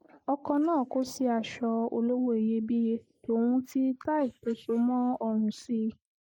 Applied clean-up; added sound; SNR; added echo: neural mask model Resemble Enhance denoiser.